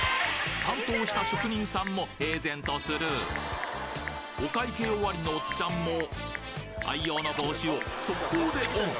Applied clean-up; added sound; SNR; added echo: none; Telephone / Typing; 15 dB; none.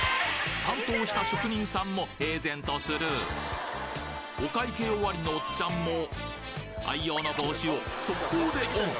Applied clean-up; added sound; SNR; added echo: none; none; none; none.